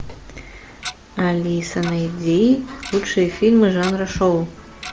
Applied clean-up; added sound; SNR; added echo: none; Tick-tock; 18 dB; none.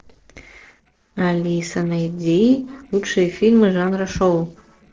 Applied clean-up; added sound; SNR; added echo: neural separator model SepFormer DNS4.